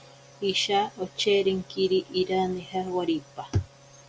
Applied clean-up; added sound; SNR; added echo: none; none; none; none.